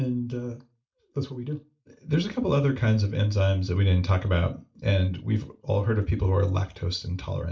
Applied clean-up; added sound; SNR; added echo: none; none; none; reverberation time 0.3 s.